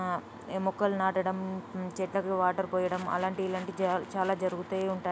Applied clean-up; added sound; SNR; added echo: none; none; none; none.